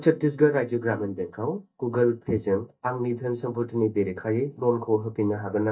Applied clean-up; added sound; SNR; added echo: neural mask model DeepFilterNet 3.